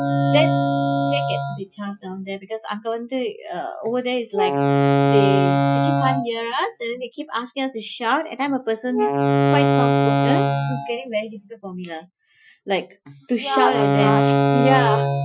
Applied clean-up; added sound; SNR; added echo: classical method Wiener filter.